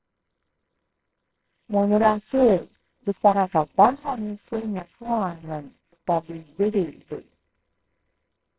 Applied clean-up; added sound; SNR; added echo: neural separator model SepFormer WHAMR!.